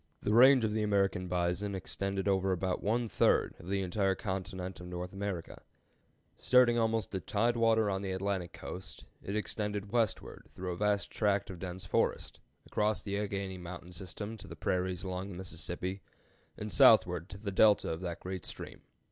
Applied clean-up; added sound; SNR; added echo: none; none; none; none.